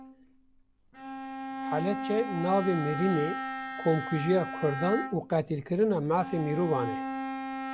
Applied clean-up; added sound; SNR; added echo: none; Bowed string instrument; 7 dB; none.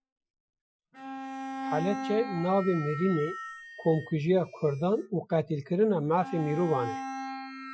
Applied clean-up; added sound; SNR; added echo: classical method Wiener filter.